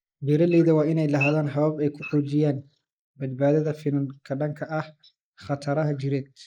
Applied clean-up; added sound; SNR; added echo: neural mask model Resemble Enhance denoiser.